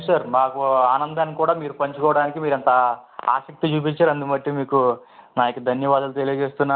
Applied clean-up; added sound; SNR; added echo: none; none; none; none.